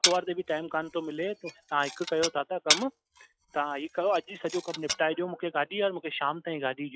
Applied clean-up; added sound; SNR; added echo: classical method log-MMSE.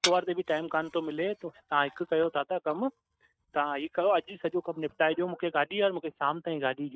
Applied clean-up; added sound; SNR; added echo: neural mask model DeepFilterNet 3.